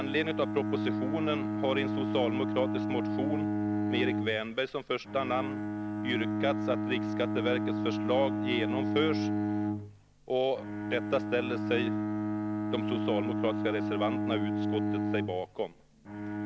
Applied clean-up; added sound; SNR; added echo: none; Bowed string instrument; -1 dB; none.